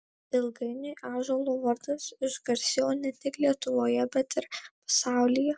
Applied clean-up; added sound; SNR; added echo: none; none; none; none.